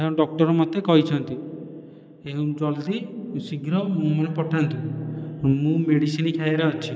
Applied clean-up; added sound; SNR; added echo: none; none; none; none.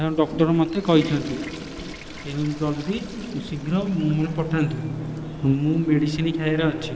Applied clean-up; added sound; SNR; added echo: none; Bird + Toilet flush / Water; 14 dB; none.